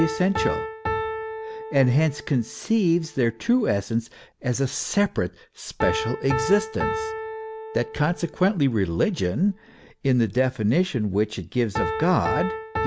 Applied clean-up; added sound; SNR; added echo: none; Piano; 8 dB; none.